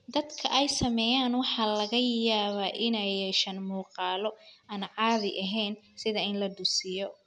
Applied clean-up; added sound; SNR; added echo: none; none; none; none.